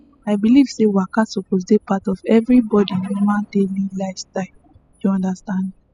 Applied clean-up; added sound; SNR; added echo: classical method spectral subtraction.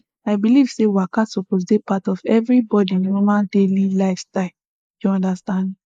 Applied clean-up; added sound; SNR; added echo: neural mask model Resemble Enhance denoiser.